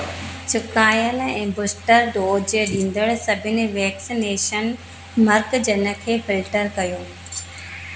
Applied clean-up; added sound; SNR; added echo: none; none; none; none.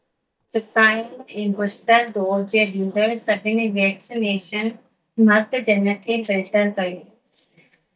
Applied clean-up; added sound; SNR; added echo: neural mask model DeepFilterNet 3.